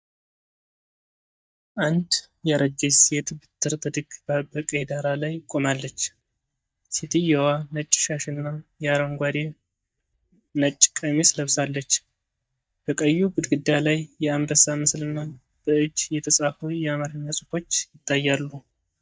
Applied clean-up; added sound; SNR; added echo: neural mask model DeepFilterNet 3.